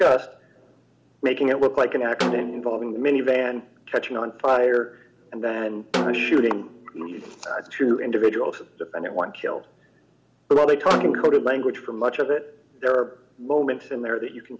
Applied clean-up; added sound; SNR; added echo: none; Snare drum; 8 dB; none.